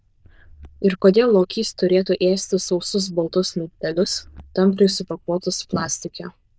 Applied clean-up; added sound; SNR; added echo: neural diffusion model UNIVERSE++.